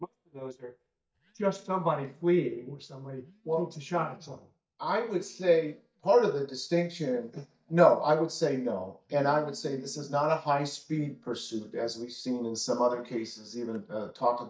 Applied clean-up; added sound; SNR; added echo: neural mask model DeepFilterNet 3.